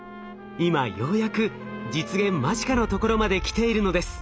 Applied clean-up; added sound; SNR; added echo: none; Trumpet; 18 dB; none.